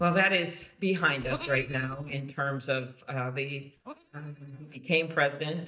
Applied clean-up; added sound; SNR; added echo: neural mask model DeepFilterNet 3.